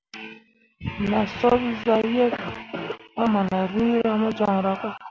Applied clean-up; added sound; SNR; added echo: none; none; none; none.